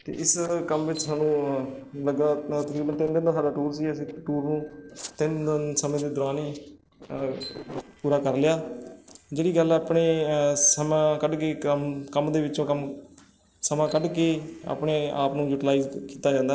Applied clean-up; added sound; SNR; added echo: neural separator model SepFormer DNS4.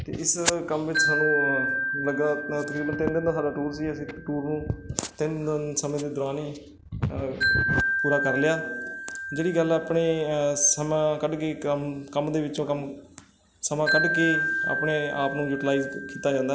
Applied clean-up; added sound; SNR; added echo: none; Wind chime; 4 dB; none.